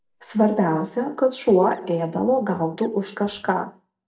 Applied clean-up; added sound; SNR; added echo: neural mask model DeepFilterNet 3.